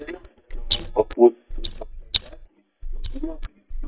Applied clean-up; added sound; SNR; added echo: neural mask model DeepFilterNet 3.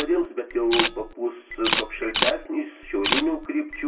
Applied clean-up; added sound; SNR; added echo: none; Camera; 3 dB; reverberation time 0.2 s.